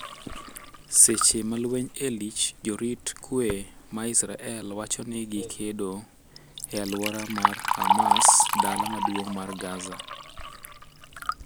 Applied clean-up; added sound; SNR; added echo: none; Liquid; 2 dB; none.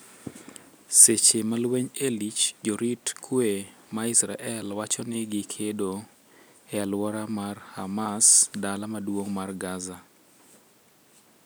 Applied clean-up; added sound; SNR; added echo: none; none; none; none.